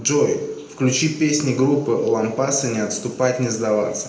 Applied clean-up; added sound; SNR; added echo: none; none; none; reverberation time 0.7 s.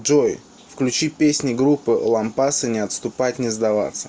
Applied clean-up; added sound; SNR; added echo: none; none; none; none.